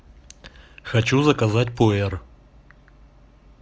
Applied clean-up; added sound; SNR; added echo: none; none; none; none.